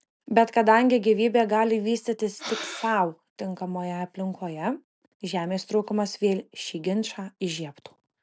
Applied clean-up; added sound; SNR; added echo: none; Breathing; 12 dB; none.